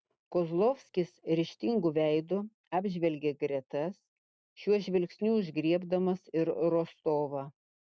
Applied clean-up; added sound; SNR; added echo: none; none; none; none.